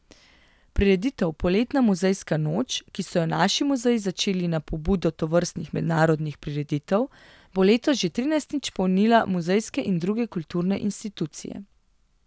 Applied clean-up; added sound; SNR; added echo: none; none; none; none.